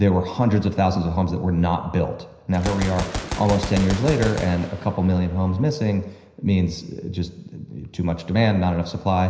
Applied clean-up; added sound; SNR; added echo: none; Gunshot, gunfire; 13 dB; reverberation time 0.9 s.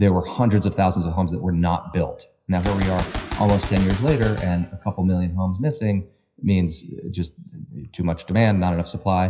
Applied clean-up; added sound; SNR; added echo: classical method WPE with log-MMSE.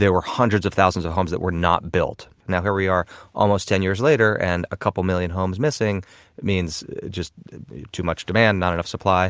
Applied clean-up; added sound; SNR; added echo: none; none; none; none.